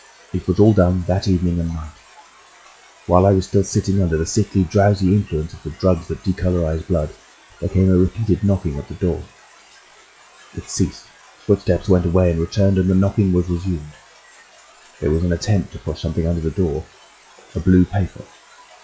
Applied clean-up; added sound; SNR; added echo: classical method log-MMSE.